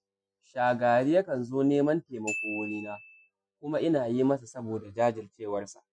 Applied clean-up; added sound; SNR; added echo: classical method Wiener filter.